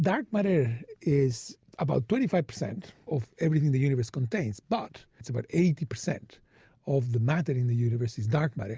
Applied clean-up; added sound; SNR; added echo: none; none; none; none.